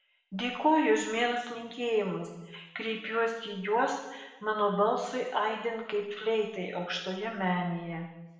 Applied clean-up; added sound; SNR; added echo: none; none; none; reverberation time 0.9 s.